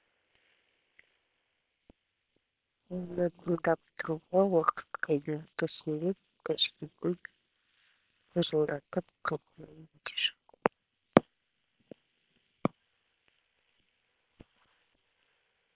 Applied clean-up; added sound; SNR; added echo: neural separator model SepFormer WHAM!.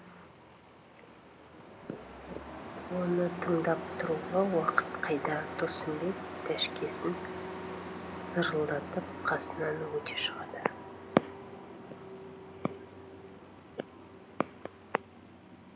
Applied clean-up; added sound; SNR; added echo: none; Truck; 7 dB; none.